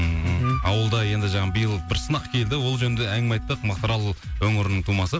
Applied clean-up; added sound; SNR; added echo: none; Wind instrument, woodwind instrument; 16 dB; none.